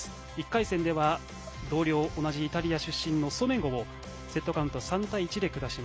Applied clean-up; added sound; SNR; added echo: none; none; none; none.